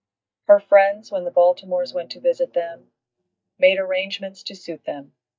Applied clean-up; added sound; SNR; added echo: neural mask model DeepFilterNet 3.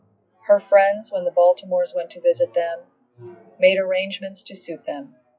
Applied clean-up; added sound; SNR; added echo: classical method WPE with log-MMSE.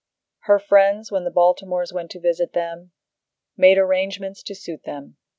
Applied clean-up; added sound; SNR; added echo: none; none; none; none.